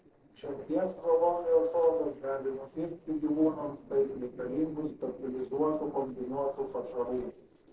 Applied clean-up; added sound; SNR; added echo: neural separator model SepFormer DNS4.